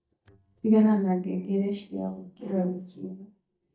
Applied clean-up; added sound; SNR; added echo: neural mask model DeepFilterNet 3.